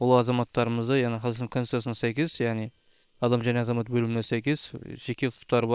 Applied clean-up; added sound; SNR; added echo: neural separator model SepFormer WHAM!.